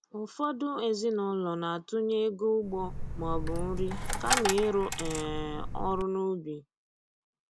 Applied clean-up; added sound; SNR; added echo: none; Coin (dropping); 1 dB; none.